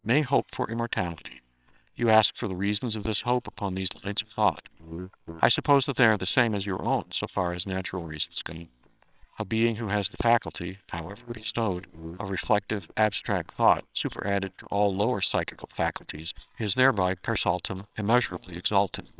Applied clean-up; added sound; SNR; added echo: neural separator model SepFormer WHAMR!.